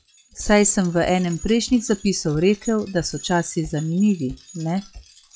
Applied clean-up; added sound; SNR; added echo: classical method log-MMSE.